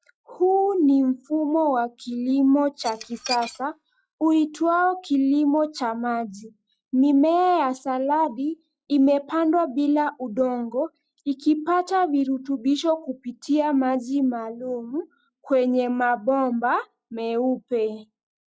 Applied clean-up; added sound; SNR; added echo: classical method log-MMSE.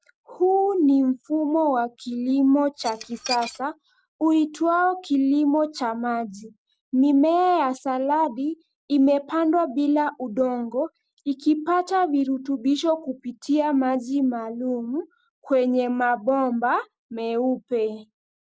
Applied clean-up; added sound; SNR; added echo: none; Dishes, pots, and pans / Glass; 12 dB; none.